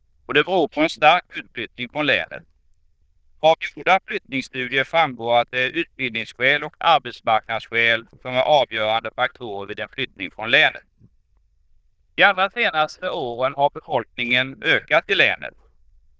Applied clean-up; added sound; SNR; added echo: neural diffusion model UNIVERSE++.